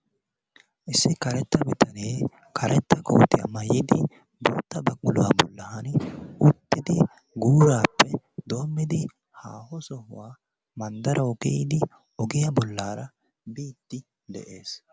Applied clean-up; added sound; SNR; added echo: none; Marimba, xylophone; 6 dB; none.